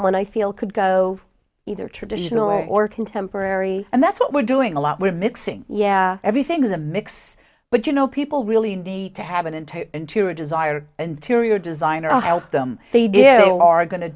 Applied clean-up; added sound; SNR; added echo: none; none; none; none.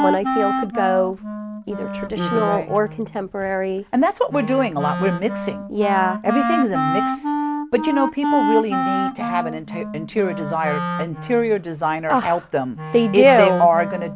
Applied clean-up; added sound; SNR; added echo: none; Wind instrument, woodwind instrument; 5 dB; none.